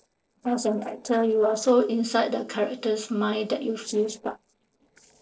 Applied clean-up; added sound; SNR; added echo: neural separator model SepFormer DNS4.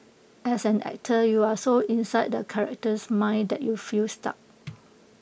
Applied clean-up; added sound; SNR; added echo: none; none; none; none.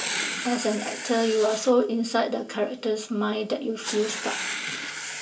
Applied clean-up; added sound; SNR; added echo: none; Writing; 8 dB; reverberation time 0.2 s.